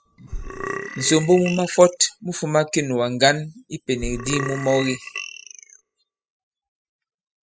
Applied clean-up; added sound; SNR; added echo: classical method spectral subtraction.